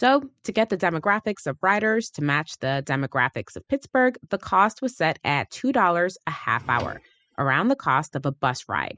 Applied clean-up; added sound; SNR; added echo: classical method spectral subtraction.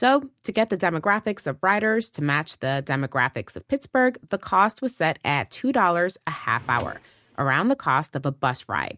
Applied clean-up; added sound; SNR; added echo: neural mask model RNNoise.